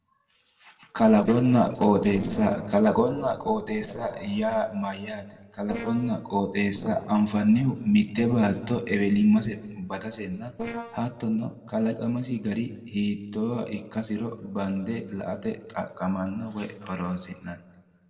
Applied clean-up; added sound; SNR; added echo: neural separator model SepFormer DNS4.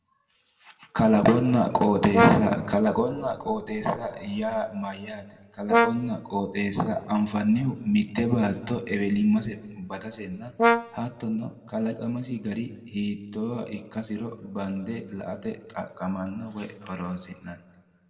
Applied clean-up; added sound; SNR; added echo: none; Brass instrument; 1 dB; reverberation time 1.1 s.